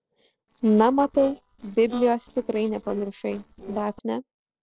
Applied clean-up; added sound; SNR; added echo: neural separator model SepFormer DNS4.